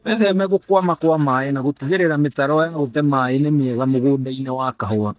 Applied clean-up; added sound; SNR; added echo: neural mask model DeepFilterNet 3.